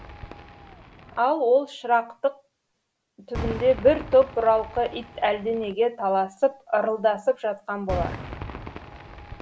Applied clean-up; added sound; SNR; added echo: none; Cheering / Fireworks; 14 dB; none.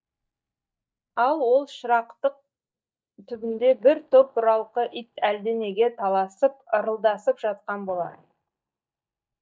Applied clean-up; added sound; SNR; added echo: neural mask model DeepFilterNet 3.